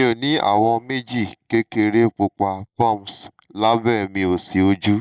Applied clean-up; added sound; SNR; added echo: neural mask model Resemble Enhance denoiser.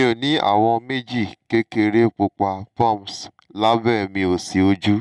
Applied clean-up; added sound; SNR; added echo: none; none; none; none.